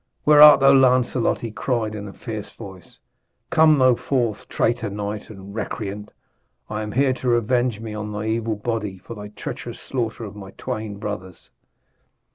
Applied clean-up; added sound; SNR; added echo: none; none; none; none.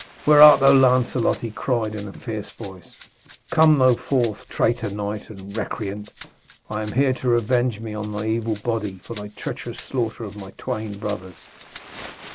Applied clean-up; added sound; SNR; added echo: none; Rattle (instrument) + Crumpling, crinkling; 18 dB; none.